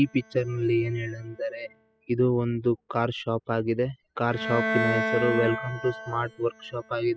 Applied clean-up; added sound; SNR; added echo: classical method spectral subtraction.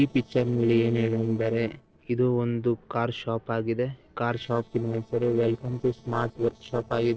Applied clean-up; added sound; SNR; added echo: neural separator model SepFormer DNS4.